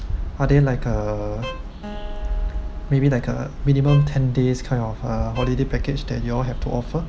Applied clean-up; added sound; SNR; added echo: none; Bowed string instrument + Acoustic guitar; 19 dB; none.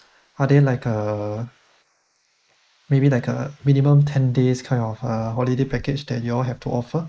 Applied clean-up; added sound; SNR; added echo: neural mask model Resemble Enhance denoiser.